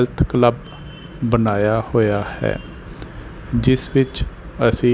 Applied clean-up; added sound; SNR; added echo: none; none; none; none.